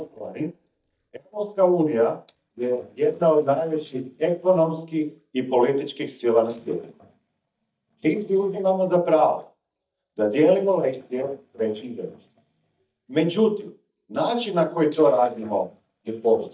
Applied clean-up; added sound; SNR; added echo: neural mask model DeepFilterNet 3.